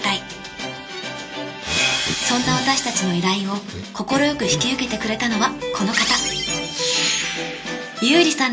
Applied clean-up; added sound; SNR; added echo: none; Cough; 12 dB; reverberation time 0.2 s.